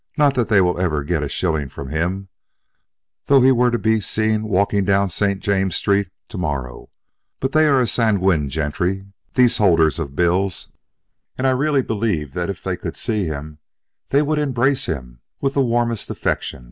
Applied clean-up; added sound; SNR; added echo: none; none; none; none.